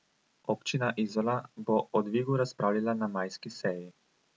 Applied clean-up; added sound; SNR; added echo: none; none; none; none.